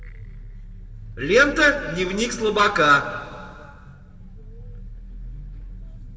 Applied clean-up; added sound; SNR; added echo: none; Vehicle; 14 dB; reverberation time 1.7 s.